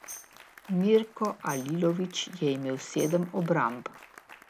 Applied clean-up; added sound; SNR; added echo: none; Applause + Tambourine; 19 dB; none.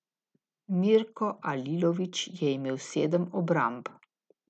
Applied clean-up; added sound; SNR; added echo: none; none; none; none.